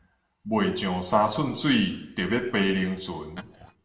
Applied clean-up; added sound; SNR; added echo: none; Glass; 19 dB; reverberation time 0.7 s.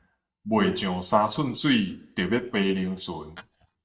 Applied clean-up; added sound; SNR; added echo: neural mask model DeepFilterNet 3.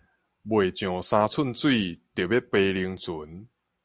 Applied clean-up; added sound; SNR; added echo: none; none; none; none.